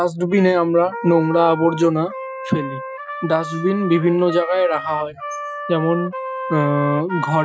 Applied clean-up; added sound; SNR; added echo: classical method Wiener filter.